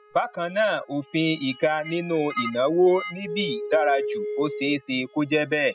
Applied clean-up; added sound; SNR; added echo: classical method spectral subtraction.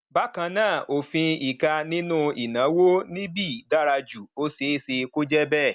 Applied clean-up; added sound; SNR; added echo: none; none; none; none.